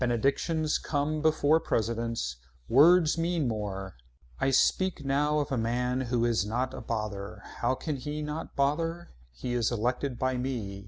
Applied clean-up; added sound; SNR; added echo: none; none; none; none.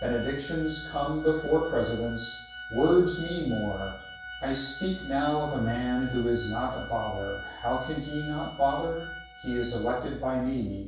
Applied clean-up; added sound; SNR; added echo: none; Organ; 13 dB; reverberation time 0.7 s.